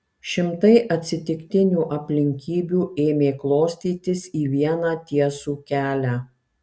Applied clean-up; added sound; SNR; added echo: none; none; none; none.